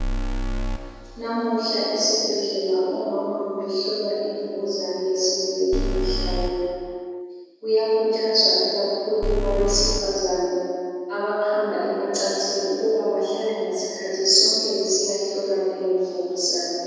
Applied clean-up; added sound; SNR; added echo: none; Alarm; 3 dB; reverberation time 2.1 s.